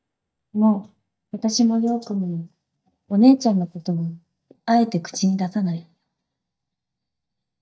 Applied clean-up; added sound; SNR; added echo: neural mask model DeepFilterNet 3.